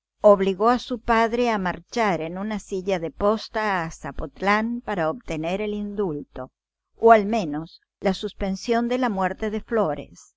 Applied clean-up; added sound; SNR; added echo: none; none; none; none.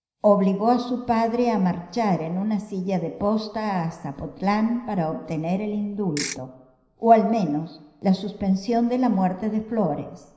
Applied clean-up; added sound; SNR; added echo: none; Ratchet, pawl / Percussion; 8 dB; reverberation time 0.9 s.